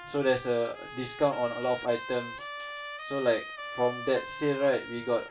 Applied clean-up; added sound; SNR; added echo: none; Trumpet; 11 dB; reverberation time 0.2 s.